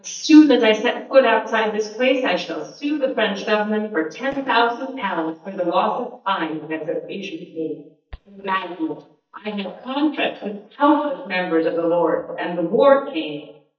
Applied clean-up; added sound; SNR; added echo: neural mask model DeepFilterNet 3.